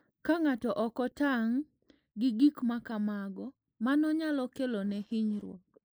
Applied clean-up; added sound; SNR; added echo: neural mask model Resemble Enhance denoiser.